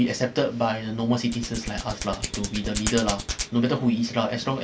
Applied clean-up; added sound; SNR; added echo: none; Hands; 8 dB; none.